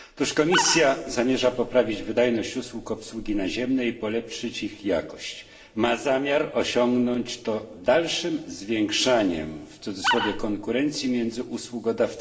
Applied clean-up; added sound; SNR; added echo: none; Animal; 2 dB; reverberation time 2.6 s.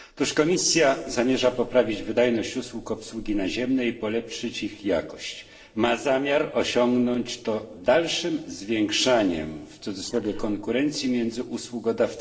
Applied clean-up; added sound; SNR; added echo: neural separator model SepFormer DNS4.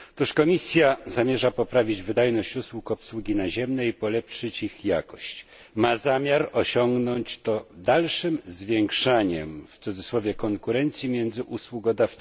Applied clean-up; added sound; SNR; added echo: none; none; none; none.